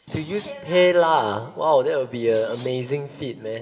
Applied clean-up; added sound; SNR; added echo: none; Screech; 19 dB; reverberation time 1.5 s.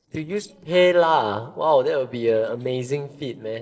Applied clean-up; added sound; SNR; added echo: neural separator model SepFormer DNS4.